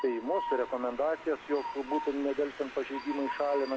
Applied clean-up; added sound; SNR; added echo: none; Train; 9 dB; none.